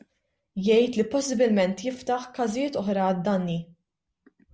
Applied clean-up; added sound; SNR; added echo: none; none; none; none.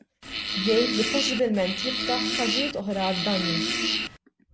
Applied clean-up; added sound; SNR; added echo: none; Fart; 0 dB; none.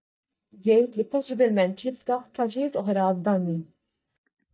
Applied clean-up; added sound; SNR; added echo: neural mask model DeepFilterNet 3.